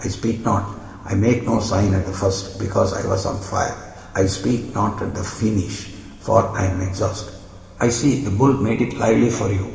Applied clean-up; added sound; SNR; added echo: none; none; none; reverberation time 2.0 s.